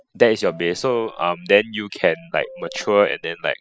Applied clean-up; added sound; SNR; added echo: classical method spectral subtraction.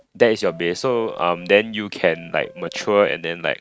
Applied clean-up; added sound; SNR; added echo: neural mask model RNNoise.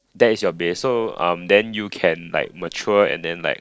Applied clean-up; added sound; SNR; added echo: neural separator model SepFormer DNS4.